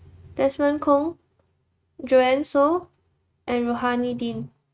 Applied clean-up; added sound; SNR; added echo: neural mask model RNNoise.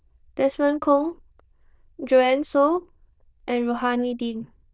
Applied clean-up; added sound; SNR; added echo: neural diffusion model UNIVERSE++.